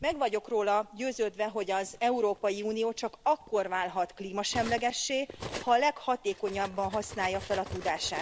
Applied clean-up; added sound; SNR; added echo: none; Cutlery, silverware; 15 dB; none.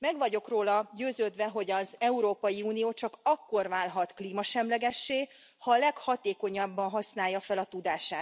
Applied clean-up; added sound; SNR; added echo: none; none; none; none.